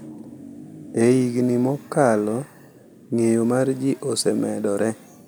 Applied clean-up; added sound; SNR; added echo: none; none; none; none.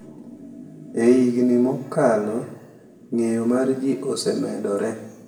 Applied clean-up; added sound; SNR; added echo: none; none; none; reverberation time 0.8 s.